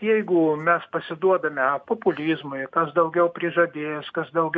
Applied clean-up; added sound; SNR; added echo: none; none; none; none.